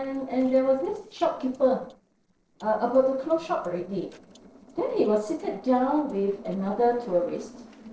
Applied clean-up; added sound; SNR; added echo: neural separator model SepFormer DNS4.